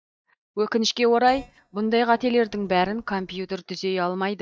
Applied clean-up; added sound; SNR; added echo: neural mask model DeepFilterNet 3.